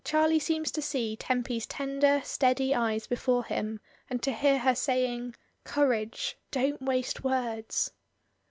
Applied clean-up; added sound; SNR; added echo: none; none; none; none.